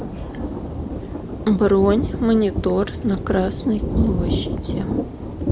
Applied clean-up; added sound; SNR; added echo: none; Thunder; 3 dB; none.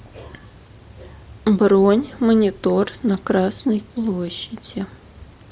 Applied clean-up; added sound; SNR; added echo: none; none; none; none.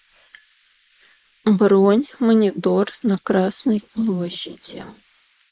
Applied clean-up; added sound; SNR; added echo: neural mask model Resemble Enhance denoiser.